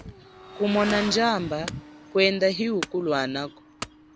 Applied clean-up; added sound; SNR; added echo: none; Wood / Domestic sounds, home sounds + Motorcycle / Accelerating, revving, vroom; 12 dB; none.